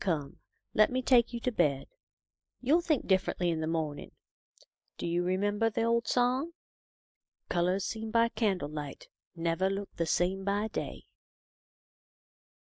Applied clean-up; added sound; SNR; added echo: neural mask model Resemble Enhance denoiser.